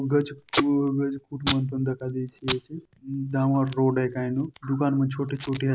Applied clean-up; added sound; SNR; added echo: none; Packing tape, duct tape; 8 dB; none.